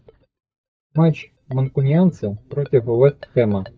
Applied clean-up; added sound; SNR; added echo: neural mask model DeepFilterNet 3.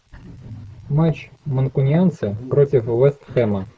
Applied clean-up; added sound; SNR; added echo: neural mask model Resemble Enhance denoiser.